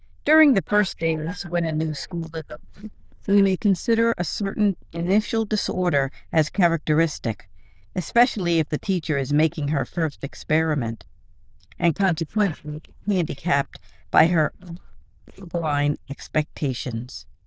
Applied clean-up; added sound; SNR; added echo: neural diffusion model UNIVERSE++.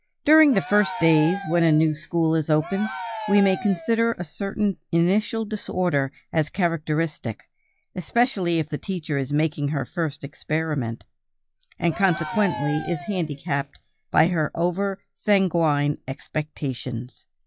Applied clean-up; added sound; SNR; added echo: classical method log-MMSE.